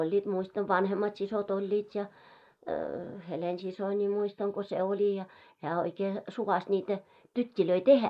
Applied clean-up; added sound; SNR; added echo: neural mask model Resemble Enhance denoiser.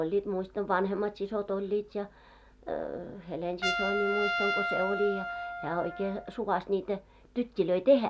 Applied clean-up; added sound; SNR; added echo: none; Trumpet; 6 dB; none.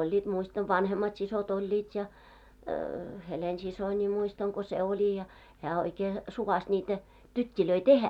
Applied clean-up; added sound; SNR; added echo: none; none; none; none.